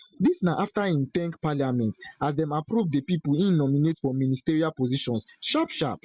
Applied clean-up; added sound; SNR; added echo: none; none; none; none.